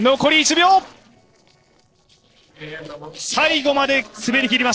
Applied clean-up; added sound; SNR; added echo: neural separator model SepFormer DNS4.